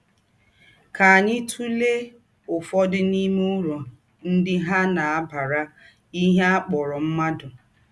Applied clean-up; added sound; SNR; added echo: none; none; none; none.